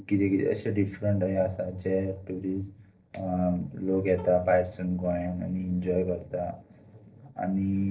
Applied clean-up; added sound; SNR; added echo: neural separator model SepFormer DNS4.